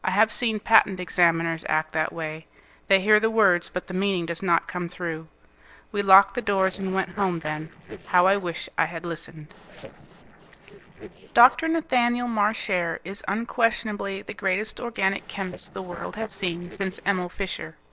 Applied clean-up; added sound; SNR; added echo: neural separator model SepFormer DNS4.